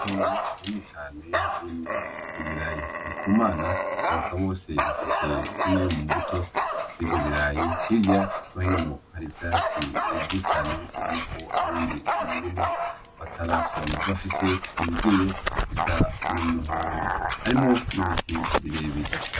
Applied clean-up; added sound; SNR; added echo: none; Dog; 0 dB; none.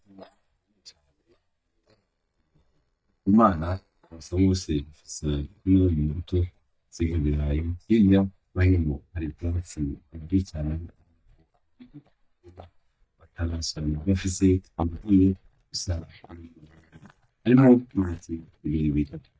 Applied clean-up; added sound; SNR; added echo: neural mask model DeepFilterNet 3.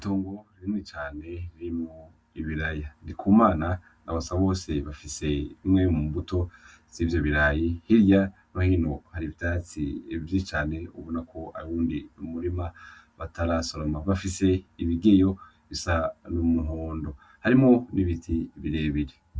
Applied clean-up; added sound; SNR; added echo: none; none; none; none.